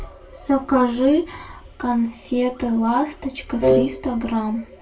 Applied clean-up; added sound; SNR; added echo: none; Wind instrument, woodwind instrument; -2 dB; reverberation time 0.2 s.